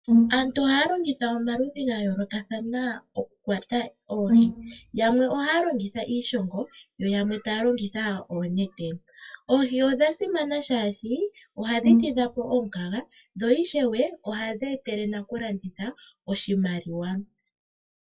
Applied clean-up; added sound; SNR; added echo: classical method WPE with log-MMSE.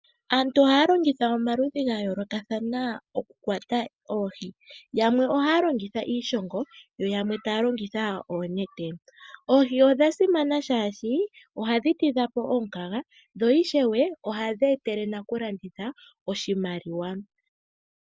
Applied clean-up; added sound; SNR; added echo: none; none; none; none.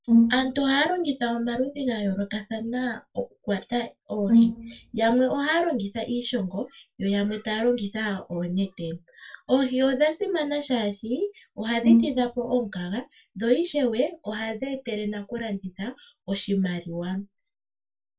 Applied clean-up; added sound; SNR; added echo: neural separator model SepFormer DNS4.